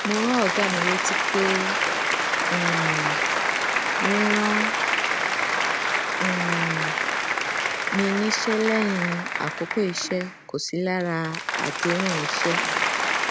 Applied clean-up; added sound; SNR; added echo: none; Applause; -3 dB; none.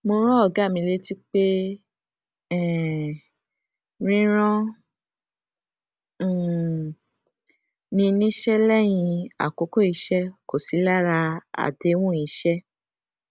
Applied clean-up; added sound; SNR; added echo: none; none; none; none.